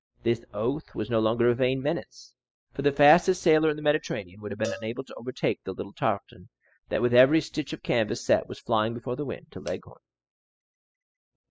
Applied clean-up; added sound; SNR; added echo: classical method spectral subtraction.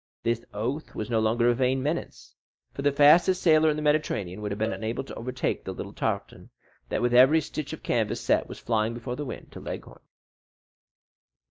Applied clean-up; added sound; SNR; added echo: neural mask model DeepFilterNet 3.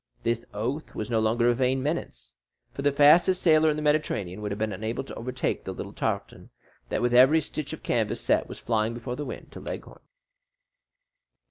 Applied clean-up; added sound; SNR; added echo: none; none; none; none.